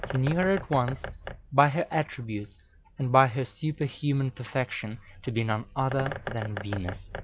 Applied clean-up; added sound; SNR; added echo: none; Bird; 13 dB; none.